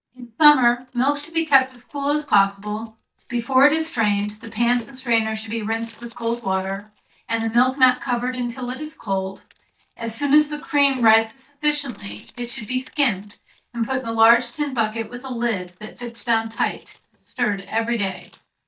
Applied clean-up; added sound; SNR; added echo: neural mask model DeepFilterNet 3.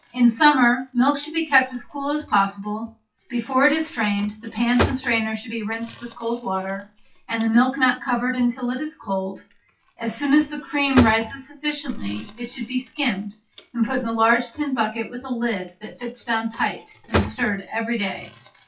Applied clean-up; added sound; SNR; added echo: classical method WPE with log-MMSE.